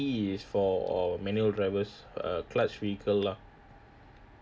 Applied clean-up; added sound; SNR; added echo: none; none; none; none.